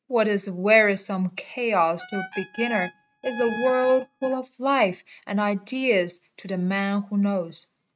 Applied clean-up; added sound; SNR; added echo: neural mask model RNNoise.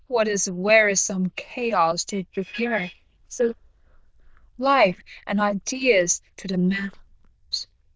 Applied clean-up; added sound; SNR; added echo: neural diffusion model UNIVERSE++.